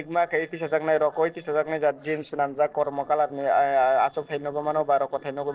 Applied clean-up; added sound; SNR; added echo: neural separator model SepFormer DNS4.